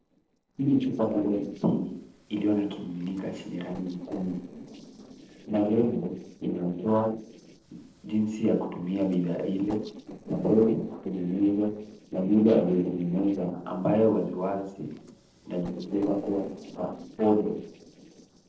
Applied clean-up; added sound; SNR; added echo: neural separator model SepFormer DNS4.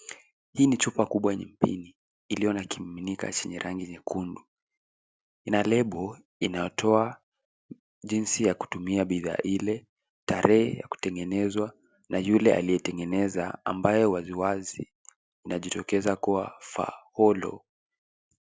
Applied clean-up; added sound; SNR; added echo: none; none; none; none.